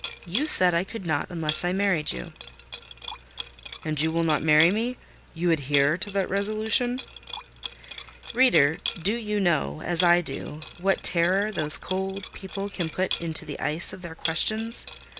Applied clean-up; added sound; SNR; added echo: none; Liquid; 12 dB; none.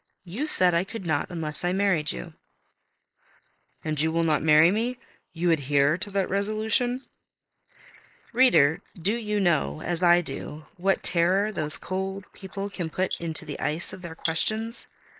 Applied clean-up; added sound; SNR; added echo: neural mask model Resemble Enhance denoiser.